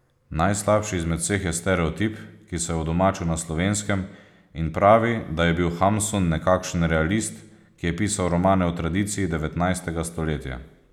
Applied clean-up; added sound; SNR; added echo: none; none; none; none.